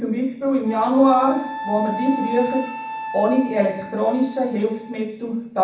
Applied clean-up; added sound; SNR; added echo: none; Wind instrument, woodwind instrument; 11 dB; reverberation time 0.7 s.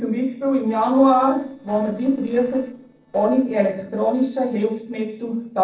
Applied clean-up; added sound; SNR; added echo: neural separator model SepFormer DNS4.